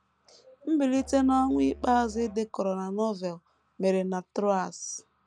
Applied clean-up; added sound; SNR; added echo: none; Musical instrument; 19 dB; none.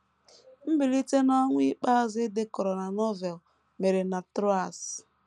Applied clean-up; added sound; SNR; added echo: none; none; none; none.